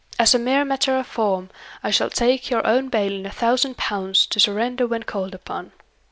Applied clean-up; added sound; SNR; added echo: none; none; none; none.